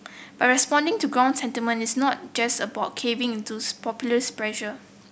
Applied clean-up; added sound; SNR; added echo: none; none; none; none.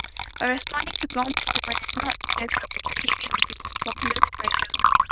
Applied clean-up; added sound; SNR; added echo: neural diffusion model UNIVERSE++.